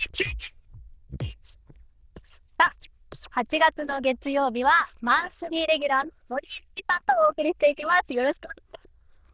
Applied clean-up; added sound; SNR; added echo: neural diffusion model UNIVERSE++.